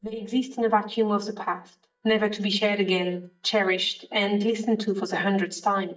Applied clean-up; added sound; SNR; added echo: neural mask model DeepFilterNet 3.